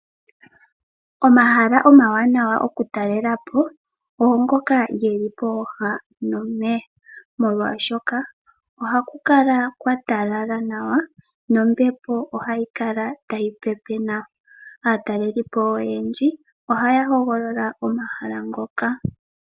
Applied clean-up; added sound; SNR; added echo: none; none; none; none.